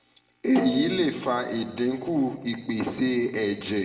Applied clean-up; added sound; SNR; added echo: none; Snare drum; 11 dB; reverberation time 1.3 s.